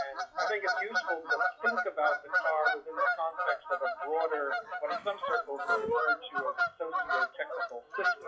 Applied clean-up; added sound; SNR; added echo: classical method WPE with log-MMSE.